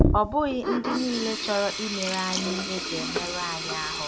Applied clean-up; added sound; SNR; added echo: none; Sink (filling or washing); -1 dB; none.